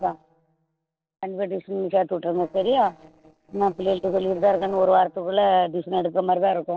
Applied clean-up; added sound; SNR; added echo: neural separator model SepFormer DNS4.